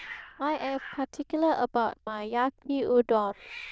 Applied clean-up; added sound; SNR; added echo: neural diffusion model UNIVERSE++.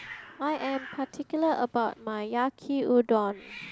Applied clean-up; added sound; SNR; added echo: none; Hiss; 19 dB; none.